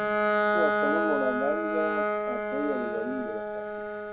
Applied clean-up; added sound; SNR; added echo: none; Bowed string instrument; -4 dB; none.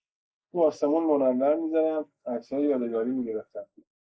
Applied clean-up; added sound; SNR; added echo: neural mask model Resemble Enhance denoiser.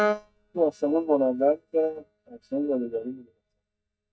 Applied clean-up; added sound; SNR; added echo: neural mask model DeepFilterNet 3.